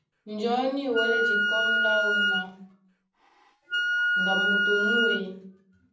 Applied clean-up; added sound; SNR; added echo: none; Wind instrument, woodwind instrument; -4 dB; reverberation time 0.6 s.